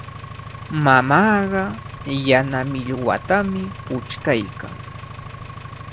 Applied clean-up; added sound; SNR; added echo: none; Engine; 13 dB; none.